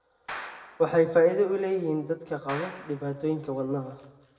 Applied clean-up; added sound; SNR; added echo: none; Clapping; 17 dB; reverberation time 0.8 s.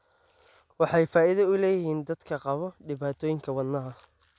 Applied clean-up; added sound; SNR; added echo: none; none; none; none.